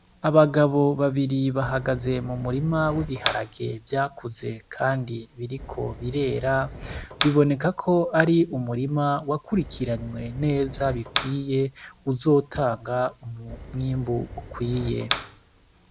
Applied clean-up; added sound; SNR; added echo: none; Fire; 12 dB; none.